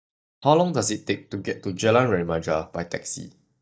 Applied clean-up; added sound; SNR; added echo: neural mask model DeepFilterNet 3.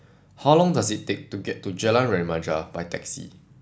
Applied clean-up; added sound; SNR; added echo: none; none; none; none.